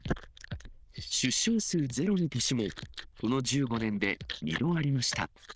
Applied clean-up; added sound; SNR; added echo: neural diffusion model UNIVERSE++.